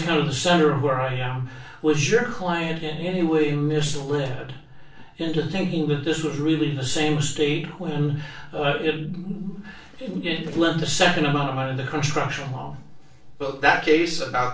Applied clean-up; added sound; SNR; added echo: neural separator model SepFormer DNS4.